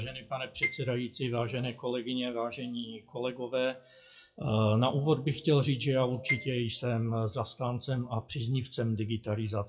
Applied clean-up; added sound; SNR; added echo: classical method WPE with log-MMSE.